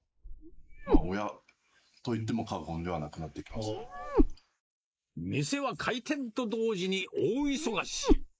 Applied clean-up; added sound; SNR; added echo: neural mask model Resemble Enhance denoiser.